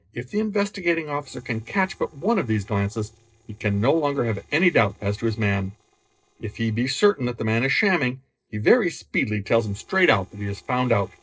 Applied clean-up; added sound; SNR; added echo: neural separator model SepFormer DNS4.